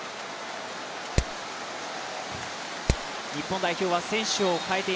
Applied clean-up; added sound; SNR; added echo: none; Hammer; -3 dB; none.